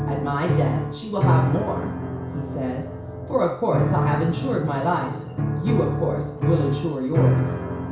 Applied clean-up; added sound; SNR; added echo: none; Piano; -2 dB; reverberation time 0.6 s.